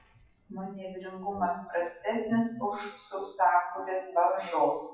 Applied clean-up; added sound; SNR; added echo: classical method WPE with log-MMSE.